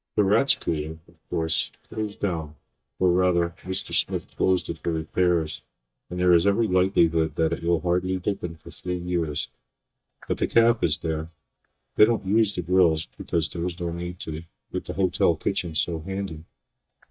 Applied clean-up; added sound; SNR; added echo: neural mask model DeepFilterNet 3.